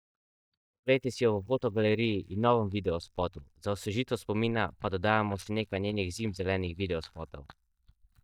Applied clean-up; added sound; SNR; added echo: neural mask model DeepFilterNet 3.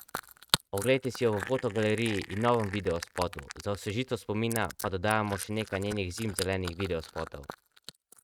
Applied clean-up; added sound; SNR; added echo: neural mask model RNNoise.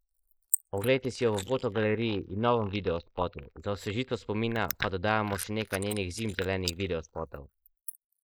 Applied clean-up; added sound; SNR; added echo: neural mask model Resemble Enhance denoiser.